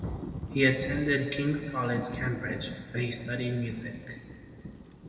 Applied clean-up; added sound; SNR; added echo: none; Thunder / Rain; 9 dB; reverberation time 1.9 s.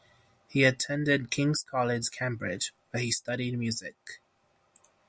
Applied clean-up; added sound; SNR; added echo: none; none; none; none.